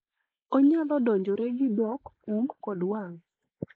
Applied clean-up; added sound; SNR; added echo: neural mask model Resemble Enhance denoiser.